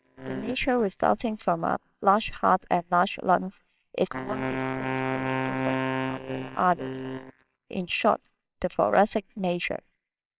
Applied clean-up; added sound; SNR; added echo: neural separator model SepFormer WHAMR!.